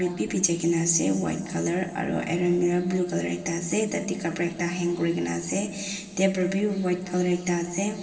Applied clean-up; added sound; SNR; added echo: none; none; none; reverberation time 2.2 s.